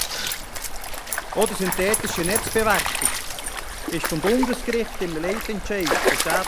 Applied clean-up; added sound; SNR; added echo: none; Stream; 0 dB; none.